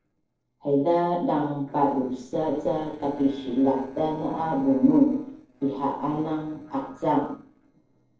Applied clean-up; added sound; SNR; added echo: neural separator model SepFormer DNS4.